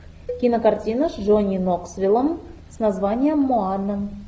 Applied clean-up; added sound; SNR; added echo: none; Cowbell; 18 dB; none.